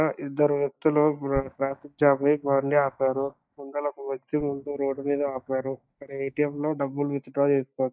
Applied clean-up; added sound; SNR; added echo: neural mask model DeepFilterNet 3.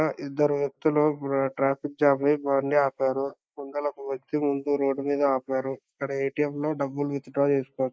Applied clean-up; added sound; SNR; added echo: neural mask model Resemble Enhance denoiser.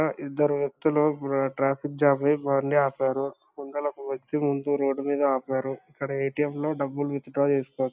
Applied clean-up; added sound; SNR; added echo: none; none; none; none.